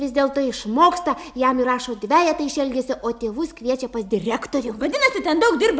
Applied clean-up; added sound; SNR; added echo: none; none; none; none.